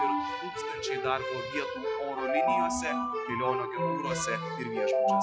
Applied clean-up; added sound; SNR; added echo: classical method log-MMSE.